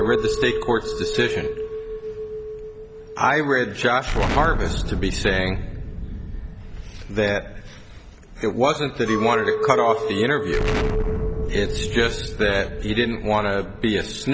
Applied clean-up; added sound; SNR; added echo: none; Chink, clink + Explosion; 3 dB; none.